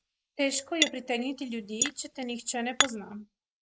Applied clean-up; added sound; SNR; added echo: neural mask model Resemble Enhance denoiser.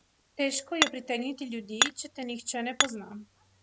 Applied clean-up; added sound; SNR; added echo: none; Hammer; -1 dB; none.